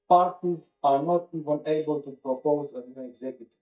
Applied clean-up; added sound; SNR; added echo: neural mask model DeepFilterNet 3.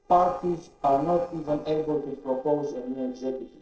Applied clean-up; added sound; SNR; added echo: neural separator model SepFormer DNS4.